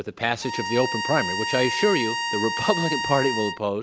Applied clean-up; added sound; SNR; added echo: none; Bowed string instrument; 4 dB; none.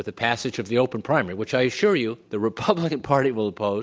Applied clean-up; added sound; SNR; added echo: none; none; none; none.